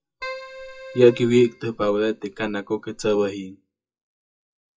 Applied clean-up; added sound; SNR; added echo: classical method WPE with log-MMSE.